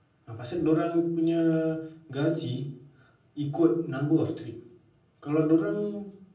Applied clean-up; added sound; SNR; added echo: none; none; none; reverberation time 0.6 s.